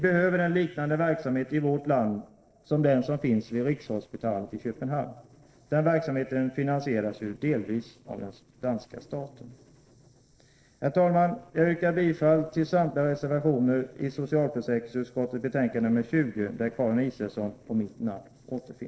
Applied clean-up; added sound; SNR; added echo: neural separator model SepFormer DNS4.